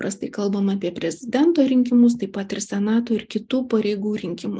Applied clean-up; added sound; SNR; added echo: none; none; none; none.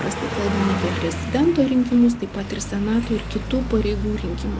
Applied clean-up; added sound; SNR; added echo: none; Car passing by; 6 dB; none.